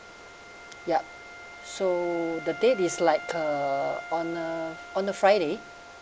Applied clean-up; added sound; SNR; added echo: none; Wind instrument, woodwind instrument; 14 dB; none.